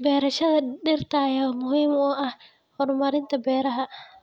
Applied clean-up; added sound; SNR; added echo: none; none; none; none.